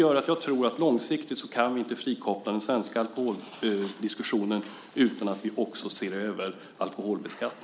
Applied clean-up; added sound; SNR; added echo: none; none; none; none.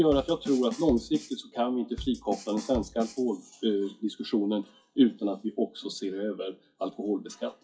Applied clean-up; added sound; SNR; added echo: classical method WPE with log-MMSE.